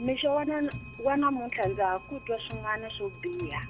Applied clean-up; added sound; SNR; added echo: none; Clock; 13 dB; none.